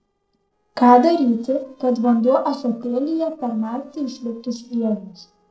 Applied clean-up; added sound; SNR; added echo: neural separator model SepFormer DNS4.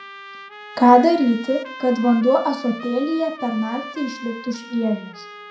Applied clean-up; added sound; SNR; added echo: none; Trumpet; 16 dB; reverberation time 0.5 s.